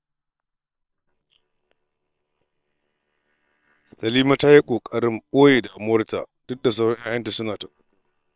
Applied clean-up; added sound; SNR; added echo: neural separator model SepFormer WHAM!.